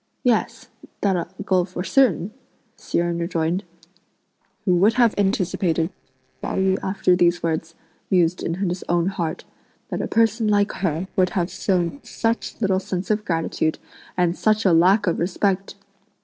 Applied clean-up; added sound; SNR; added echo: neural separator model SepFormer DNS4.